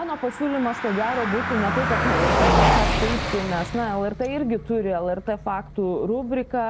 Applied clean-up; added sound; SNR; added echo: none; Car passing by; 0 dB; none.